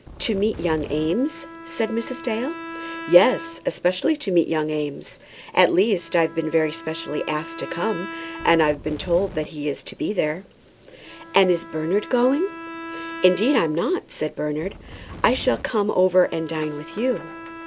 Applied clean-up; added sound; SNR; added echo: none; Bowed string instrument + Wind; 15 dB; none.